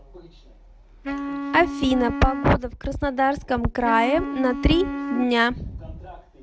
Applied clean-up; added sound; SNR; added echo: none; Wind instrument, woodwind instrument; 8 dB; none.